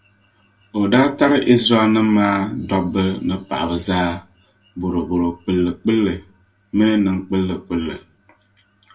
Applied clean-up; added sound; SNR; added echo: none; none; none; reverberation time 0.2 s.